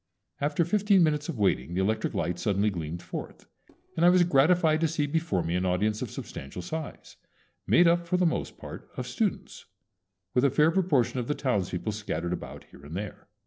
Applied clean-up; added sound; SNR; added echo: neural separator model SepFormer DNS4.